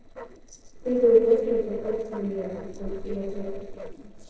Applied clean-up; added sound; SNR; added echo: neural separator model SepFormer DNS4.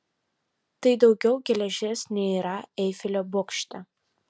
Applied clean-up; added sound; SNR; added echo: none; none; none; none.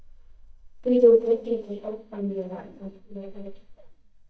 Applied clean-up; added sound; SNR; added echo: neural mask model DeepFilterNet 3.